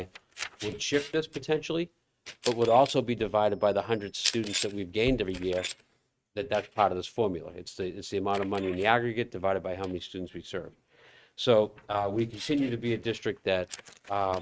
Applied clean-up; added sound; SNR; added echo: neural mask model RNNoise.